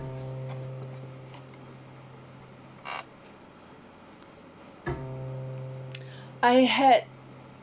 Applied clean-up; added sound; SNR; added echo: none; Bowed string instrument; 11 dB; none.